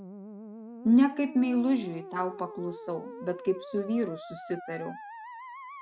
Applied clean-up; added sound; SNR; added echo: none; Musical instrument; 14 dB; none.